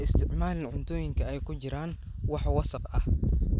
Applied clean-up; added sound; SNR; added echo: none; none; none; none.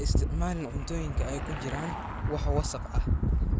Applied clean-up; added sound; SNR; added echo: none; Car passing by / Engine; 13 dB; none.